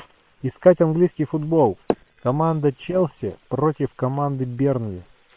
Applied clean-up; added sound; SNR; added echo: neural separator model SepFormer WHAM!.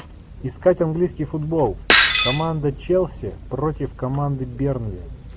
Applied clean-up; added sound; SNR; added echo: none; Shatter; -1 dB; none.